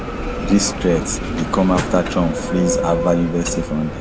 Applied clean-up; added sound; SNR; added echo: none; Bell; 4 dB; none.